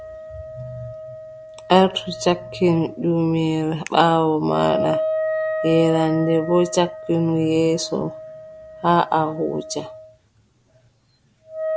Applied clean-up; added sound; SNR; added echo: none; Wind instrument, woodwind instrument; 8 dB; none.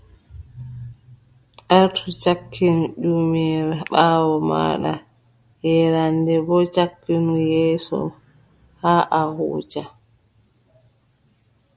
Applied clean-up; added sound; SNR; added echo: none; none; none; none.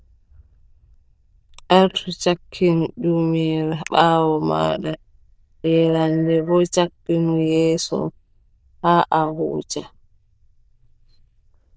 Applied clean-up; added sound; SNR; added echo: neural diffusion model UNIVERSE++.